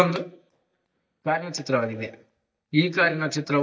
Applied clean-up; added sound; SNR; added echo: neural mask model DeepFilterNet 3.